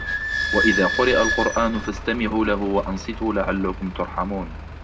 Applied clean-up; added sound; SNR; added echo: none; Squeak / Idling; 4 dB; reverberation time 0.6 s.